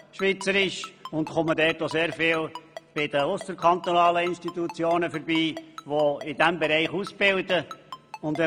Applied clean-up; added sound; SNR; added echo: none; Ringtone; 17 dB; none.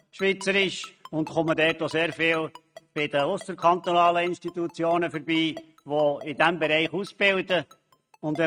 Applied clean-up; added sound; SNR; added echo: neural mask model RNNoise.